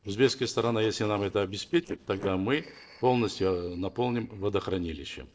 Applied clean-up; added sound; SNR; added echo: neural separator model SepFormer DNS4.